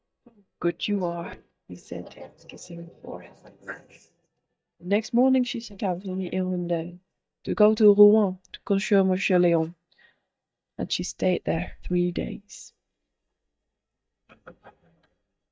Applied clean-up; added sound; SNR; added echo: neural mask model DeepFilterNet 3.